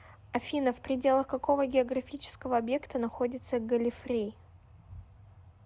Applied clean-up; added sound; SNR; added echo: none; none; none; none.